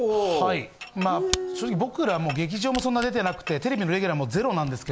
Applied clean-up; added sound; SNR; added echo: none; Camera + Chink, clink; 14 dB; none.